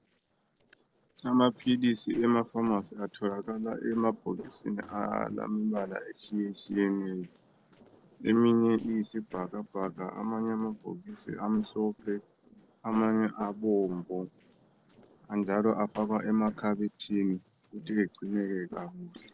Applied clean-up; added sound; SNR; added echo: neural separator model SepFormer DNS4.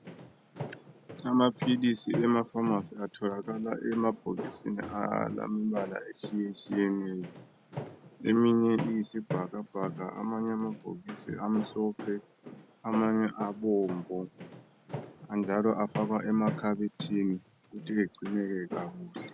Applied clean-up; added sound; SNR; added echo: none; Walk, footsteps; 12 dB; none.